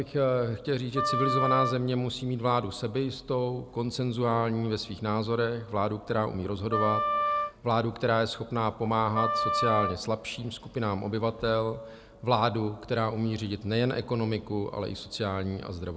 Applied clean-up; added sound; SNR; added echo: none; Wind instrument, woodwind instrument; 1 dB; none.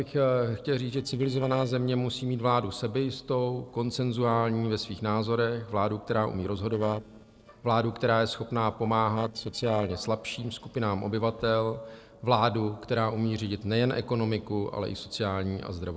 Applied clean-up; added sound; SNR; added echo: neural separator model SepFormer DNS4.